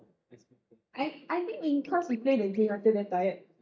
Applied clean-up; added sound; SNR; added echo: neural mask model DeepFilterNet 3.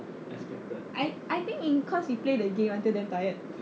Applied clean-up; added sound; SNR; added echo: none; none; none; none.